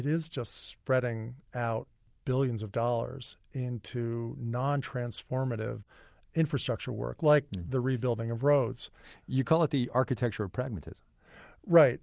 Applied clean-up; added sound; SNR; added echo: none; none; none; none.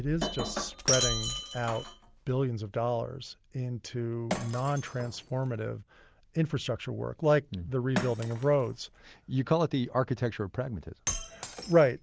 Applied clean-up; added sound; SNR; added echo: none; Shatter; 8 dB; none.